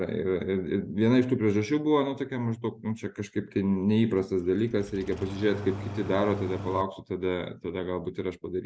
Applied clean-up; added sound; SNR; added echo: none; Engine starting; 10 dB; none.